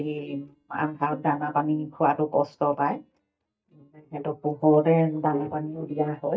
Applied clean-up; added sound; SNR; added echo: neural mask model DeepFilterNet 3.